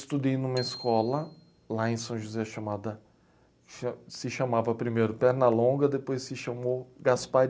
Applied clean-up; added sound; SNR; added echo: none; Bicycle bell; 19 dB; none.